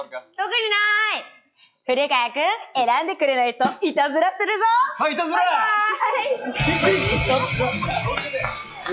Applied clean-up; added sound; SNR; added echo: classical method log-MMSE.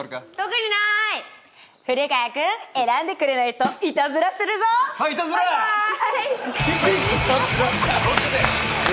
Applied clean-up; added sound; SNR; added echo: none; Snare drum; 18 dB; none.